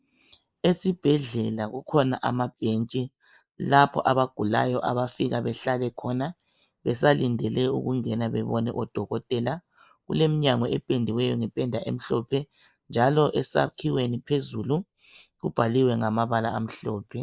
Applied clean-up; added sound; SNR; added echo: neural mask model Resemble Enhance denoiser.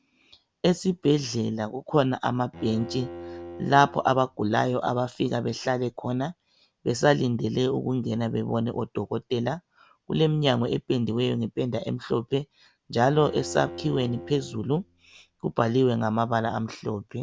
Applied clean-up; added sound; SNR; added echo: none; Bowed string instrument; 17 dB; none.